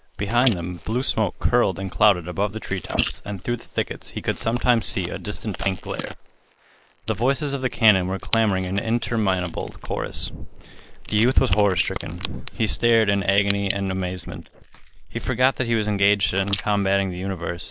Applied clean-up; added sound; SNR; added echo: neural mask model Resemble Enhance denoiser.